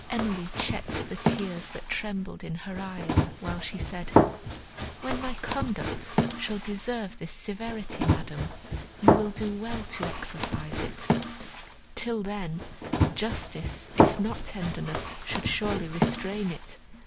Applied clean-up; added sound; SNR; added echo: none; Run; -3 dB; none.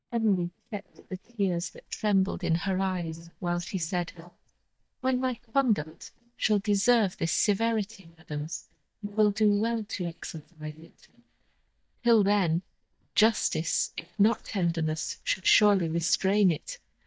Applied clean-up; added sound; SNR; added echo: neural mask model DeepFilterNet 3.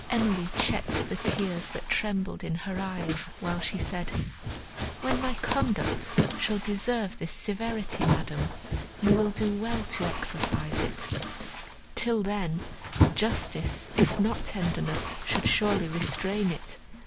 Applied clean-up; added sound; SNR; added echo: neural mask model Resemble Enhance denoiser.